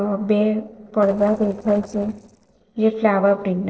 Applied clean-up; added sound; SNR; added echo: neural separator model SepFormer DNS4.